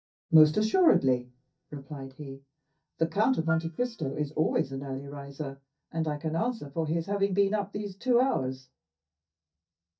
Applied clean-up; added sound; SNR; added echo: neural mask model DeepFilterNet 3.